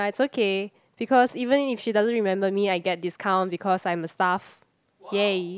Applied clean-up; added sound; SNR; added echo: none; none; none; none.